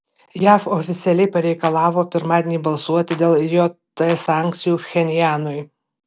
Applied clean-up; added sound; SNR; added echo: none; Clapping; 18 dB; none.